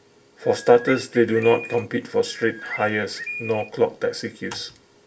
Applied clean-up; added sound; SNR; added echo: none; Bird; 12 dB; reverberation time 0.3 s.